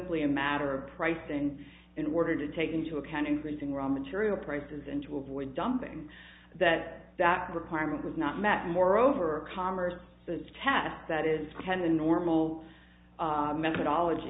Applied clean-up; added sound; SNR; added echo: none; none; none; none.